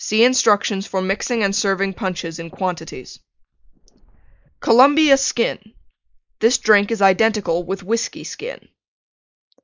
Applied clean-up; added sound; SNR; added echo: neural mask model Resemble Enhance denoiser.